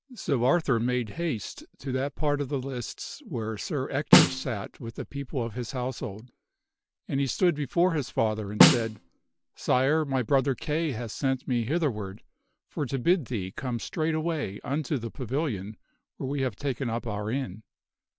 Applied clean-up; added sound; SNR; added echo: none; Snare drum; -4 dB; none.